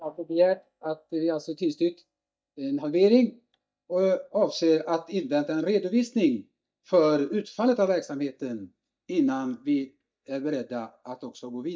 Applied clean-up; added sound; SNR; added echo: neural mask model DeepFilterNet 3.